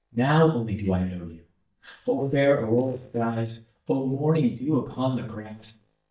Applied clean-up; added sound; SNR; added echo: neural mask model DeepFilterNet 3.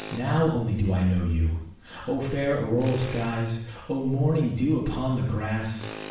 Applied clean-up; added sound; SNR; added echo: none; Tools; 19 dB; reverberation time 0.6 s.